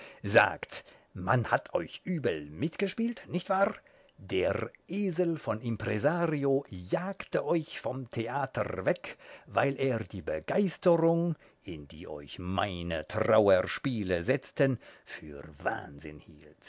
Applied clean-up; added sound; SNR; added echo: none; none; none; none.